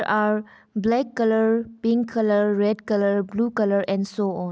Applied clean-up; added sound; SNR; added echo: none; none; none; none.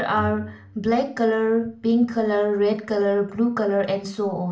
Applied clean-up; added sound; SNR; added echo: none; Bowed string instrument; 18 dB; reverberation time 0.4 s.